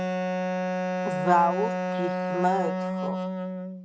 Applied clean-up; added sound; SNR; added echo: neural mask model RNNoise.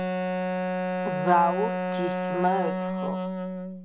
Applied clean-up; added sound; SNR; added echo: none; Wind instrument, woodwind instrument; -1 dB; none.